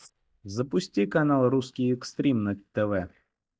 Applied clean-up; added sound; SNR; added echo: neural mask model DeepFilterNet 3.